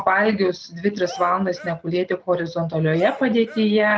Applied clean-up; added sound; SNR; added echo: none; Cheering; 18 dB; none.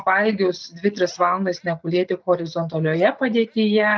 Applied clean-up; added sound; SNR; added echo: neural mask model DeepFilterNet 3.